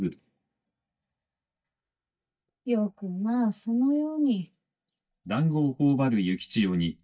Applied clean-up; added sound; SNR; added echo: neural mask model DeepFilterNet 3.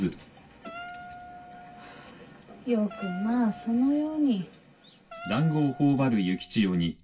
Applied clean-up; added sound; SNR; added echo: none; Wind instrument, woodwind instrument; 17 dB; reverberation time 0.2 s.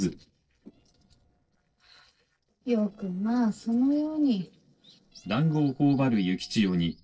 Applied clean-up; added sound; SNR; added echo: neural separator model SepFormer DNS4.